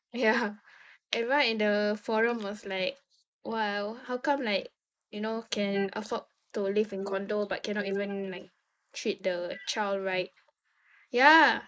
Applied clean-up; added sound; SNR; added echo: neural mask model Resemble Enhance denoiser.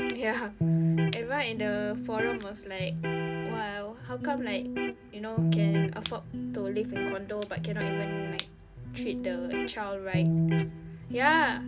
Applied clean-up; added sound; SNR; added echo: none; Electric guitar; -3 dB; none.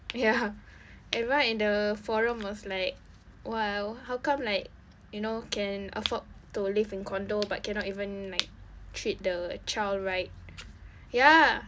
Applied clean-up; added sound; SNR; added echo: none; none; none; none.